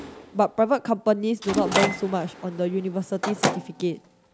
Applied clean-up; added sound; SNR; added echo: none; Microwave oven + Mechanisms; 5 dB; none.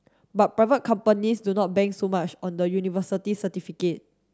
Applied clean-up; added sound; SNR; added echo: none; none; none; none.